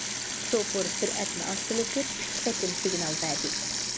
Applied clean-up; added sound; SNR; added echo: none; Sink (filling or washing) / Water tap, faucet; -2 dB; none.